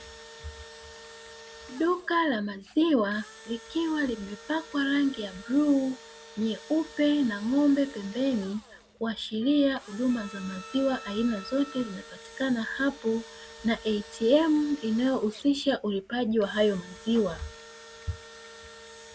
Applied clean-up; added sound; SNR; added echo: none; Engine / Drill + Wind instrument, woodwind instrument; 19 dB; none.